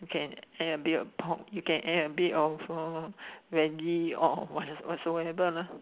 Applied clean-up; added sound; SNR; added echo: none; none; none; none.